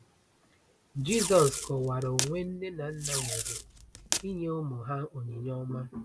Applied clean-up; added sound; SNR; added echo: none; Packing tape, duct tape; 1 dB; none.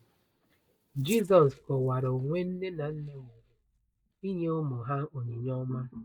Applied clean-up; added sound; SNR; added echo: neural mask model DeepFilterNet 3.